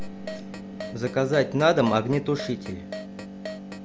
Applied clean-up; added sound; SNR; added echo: none; Keyboard (musical); 14 dB; none.